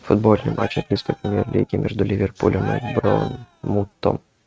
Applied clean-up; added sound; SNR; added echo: neural mask model RNNoise.